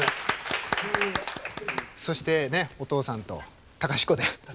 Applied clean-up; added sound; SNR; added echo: none; none; none; none.